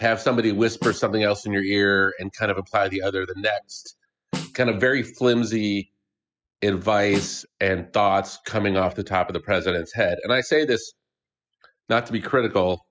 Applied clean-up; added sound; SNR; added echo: classical method spectral subtraction.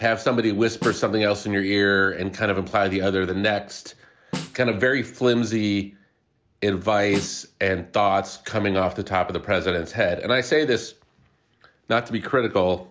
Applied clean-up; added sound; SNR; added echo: none; Snare drum; 13 dB; none.